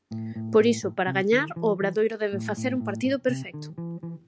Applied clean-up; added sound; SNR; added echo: none; Bass guitar; 9 dB; none.